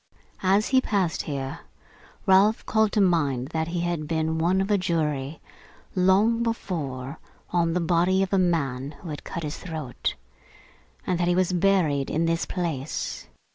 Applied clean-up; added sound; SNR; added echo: none; none; none; none.